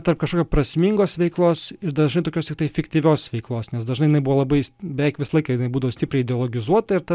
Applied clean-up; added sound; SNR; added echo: none; none; none; none.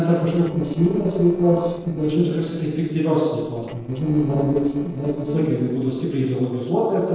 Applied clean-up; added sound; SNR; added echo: neural separator model SepFormer DNS4.